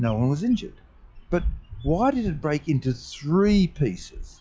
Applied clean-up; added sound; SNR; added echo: classical method log-MMSE.